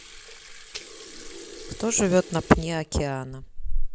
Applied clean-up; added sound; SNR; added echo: none; Sink (filling or washing) / Water tap, faucet; 3 dB; none.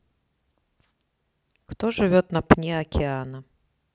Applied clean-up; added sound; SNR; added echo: none; none; none; none.